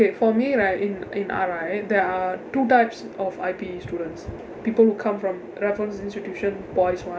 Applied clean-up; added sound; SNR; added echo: none; none; none; none.